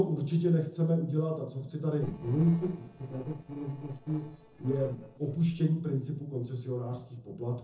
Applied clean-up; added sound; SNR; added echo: neural separator model SepFormer DNS4.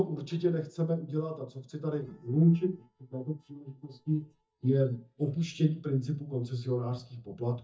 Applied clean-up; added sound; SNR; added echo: neural mask model DeepFilterNet 3.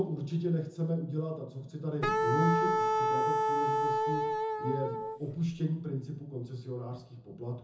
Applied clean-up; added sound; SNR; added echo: none; Wind instrument, woodwind instrument; -5 dB; reverberation time 0.5 s.